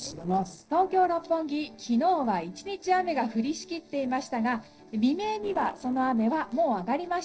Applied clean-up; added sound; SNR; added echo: neural separator model SepFormer DNS4.